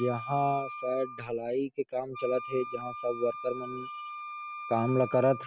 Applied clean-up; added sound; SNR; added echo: none; Wind instrument, woodwind instrument; 10 dB; none.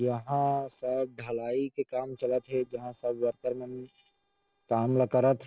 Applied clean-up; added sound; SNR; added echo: neural separator model SepFormer DNS4.